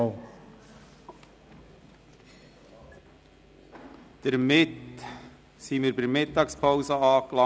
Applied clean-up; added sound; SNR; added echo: none; none; none; none.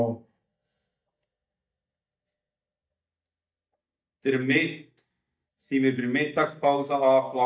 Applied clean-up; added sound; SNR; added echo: neural mask model DeepFilterNet 3.